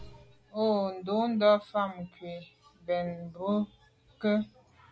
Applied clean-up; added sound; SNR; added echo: none; none; none; none.